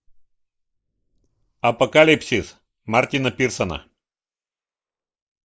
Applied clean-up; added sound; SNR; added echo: neural mask model Resemble Enhance denoiser.